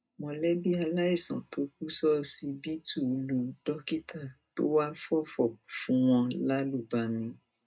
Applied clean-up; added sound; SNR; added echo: none; none; none; reverberation time 0.2 s.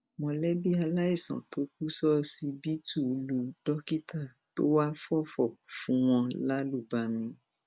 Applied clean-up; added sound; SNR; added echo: none; none; none; none.